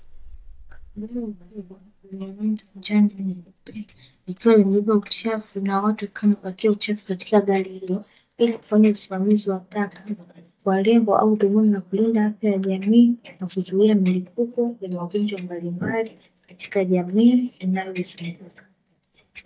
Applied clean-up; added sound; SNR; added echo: neural mask model DeepFilterNet 3.